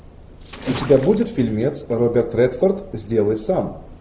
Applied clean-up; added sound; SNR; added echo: none; Splash, splatter; 15 dB; none.